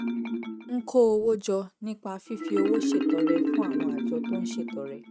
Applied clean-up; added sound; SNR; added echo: neural mask model RNNoise.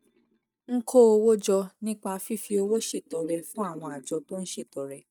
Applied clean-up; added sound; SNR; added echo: neural mask model DeepFilterNet 3.